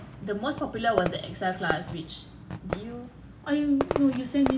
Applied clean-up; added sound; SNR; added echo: none; Fireworks; 7 dB; reverberation time 0.4 s.